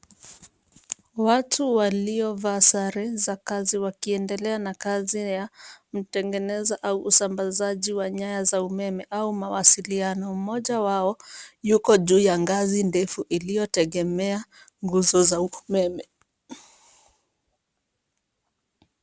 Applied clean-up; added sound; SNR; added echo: none; none; none; none.